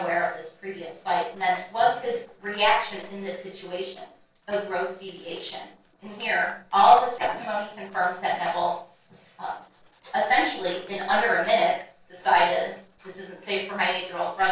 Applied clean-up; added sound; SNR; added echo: neural separator model SepFormer DNS4.